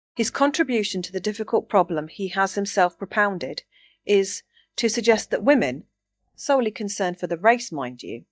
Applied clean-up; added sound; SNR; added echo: neural mask model DeepFilterNet 3.